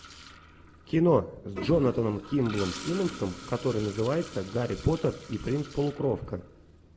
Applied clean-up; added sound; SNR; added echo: none; Toilet flush; 14 dB; none.